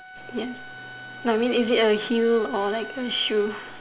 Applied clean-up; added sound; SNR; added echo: none; Wind instrument, woodwind instrument; 15 dB; none.